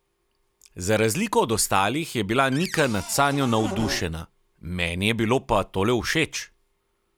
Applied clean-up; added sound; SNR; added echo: none; Cupboard open or close; 10 dB; none.